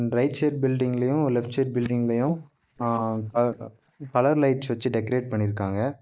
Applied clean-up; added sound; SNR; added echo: neural mask model DeepFilterNet 3.